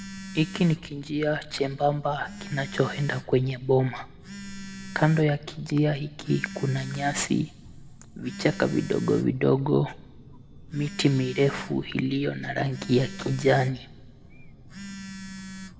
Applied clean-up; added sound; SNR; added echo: none; Telephone; 14 dB; reverberation time 1.0 s.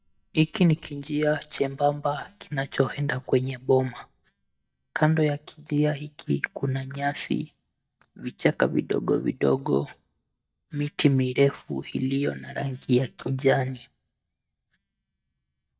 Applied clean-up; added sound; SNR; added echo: neural mask model DeepFilterNet 3.